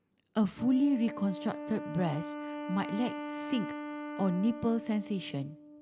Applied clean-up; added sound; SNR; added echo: none; Wind instrument, woodwind instrument; 9 dB; none.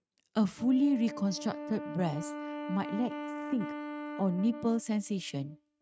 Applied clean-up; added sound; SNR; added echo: neural mask model RNNoise.